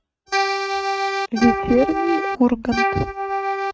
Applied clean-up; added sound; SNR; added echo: neural mask model RNNoise.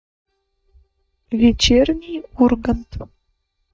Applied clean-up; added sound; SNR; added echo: neural mask model DeepFilterNet 3.